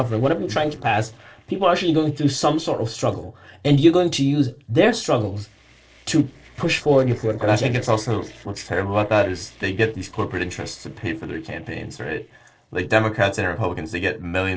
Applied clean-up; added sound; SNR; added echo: neural separator model SepFormer DNS4.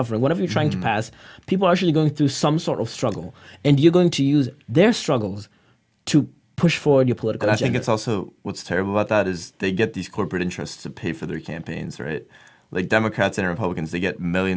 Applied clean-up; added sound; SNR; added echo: none; none; none; none.